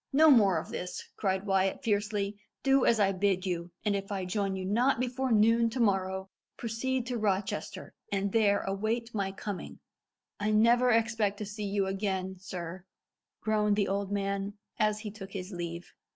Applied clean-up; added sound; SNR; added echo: none; none; none; none.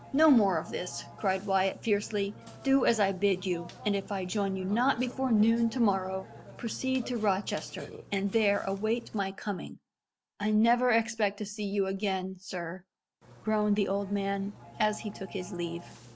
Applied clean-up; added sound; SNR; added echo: none; Burping, eructation; 19 dB; none.